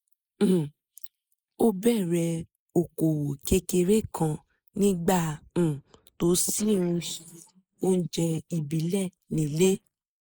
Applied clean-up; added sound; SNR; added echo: neural mask model Resemble Enhance denoiser.